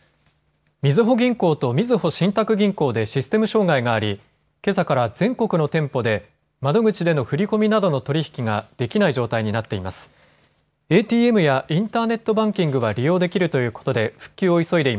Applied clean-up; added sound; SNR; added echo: none; none; none; none.